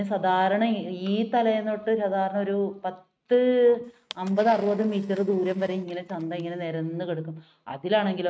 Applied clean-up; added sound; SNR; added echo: neural mask model RNNoise.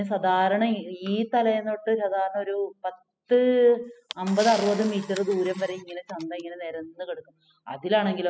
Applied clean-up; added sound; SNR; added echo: classical method spectral subtraction.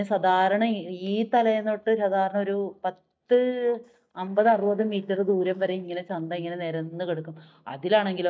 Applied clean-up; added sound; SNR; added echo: neural mask model DeepFilterNet 3.